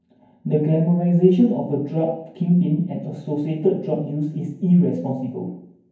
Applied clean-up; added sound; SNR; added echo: none; none; none; reverberation time 0.9 s.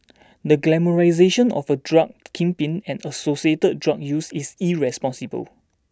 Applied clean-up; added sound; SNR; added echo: none; none; none; none.